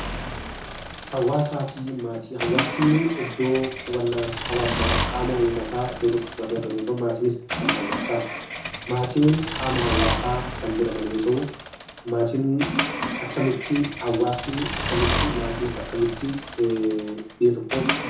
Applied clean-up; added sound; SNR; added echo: none; Accelerating, revving, vroom / Mechanisms; 4 dB; reverberation time 0.6 s.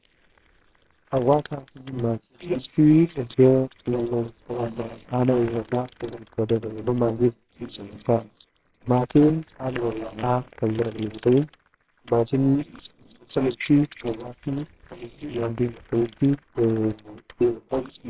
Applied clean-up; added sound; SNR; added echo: neural separator model SepFormer WHAMR!.